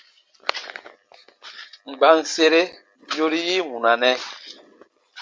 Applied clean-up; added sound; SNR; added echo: none; none; none; none.